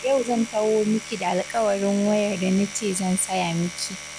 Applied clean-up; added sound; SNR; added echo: none; Domestic sounds, home sounds; 13 dB; none.